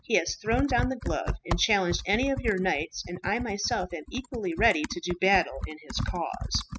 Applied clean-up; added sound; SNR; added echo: classical method spectral subtraction.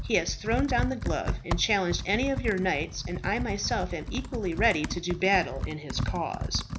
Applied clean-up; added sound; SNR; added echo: none; Computer keyboard; 4 dB; none.